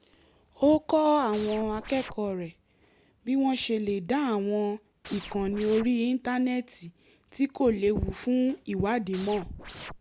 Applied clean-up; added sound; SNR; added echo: none; Scratching (performance technique); 13 dB; none.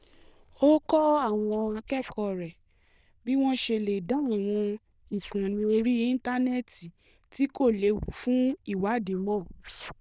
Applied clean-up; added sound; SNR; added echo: neural diffusion model UNIVERSE++.